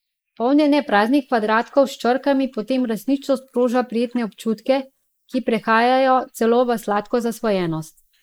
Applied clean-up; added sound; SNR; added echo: neural mask model Resemble Enhance denoiser.